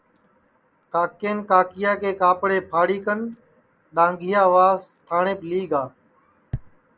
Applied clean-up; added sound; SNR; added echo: none; none; none; none.